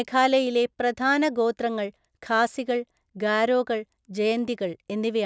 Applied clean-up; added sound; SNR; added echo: none; none; none; none.